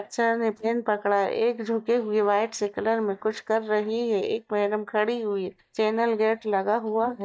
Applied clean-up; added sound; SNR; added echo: neural mask model DeepFilterNet 3.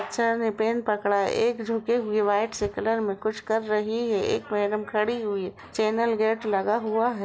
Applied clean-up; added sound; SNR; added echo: none; none; none; none.